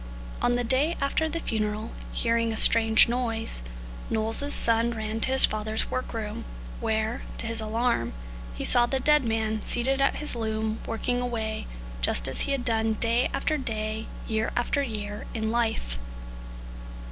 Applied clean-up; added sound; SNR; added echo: none; none; none; none.